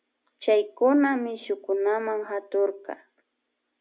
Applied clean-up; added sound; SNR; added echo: none; none; none; none.